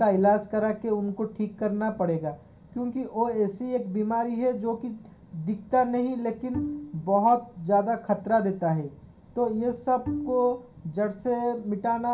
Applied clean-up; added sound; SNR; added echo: none; Bowed string instrument; 10 dB; reverberation time 0.3 s.